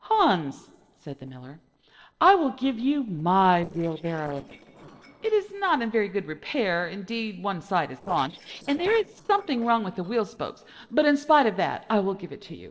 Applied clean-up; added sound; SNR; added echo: neural separator model SepFormer DNS4.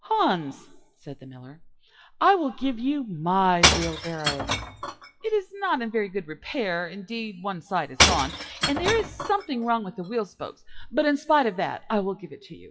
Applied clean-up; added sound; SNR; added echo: classical method WPE with log-MMSE.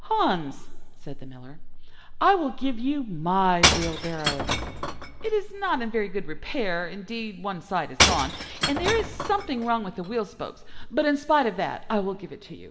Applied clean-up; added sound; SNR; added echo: none; Shatter / Crushing; 2 dB; reverberation time 1.3 s.